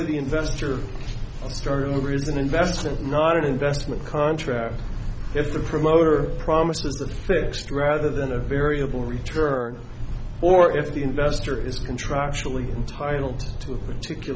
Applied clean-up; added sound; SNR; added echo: none; none; none; none.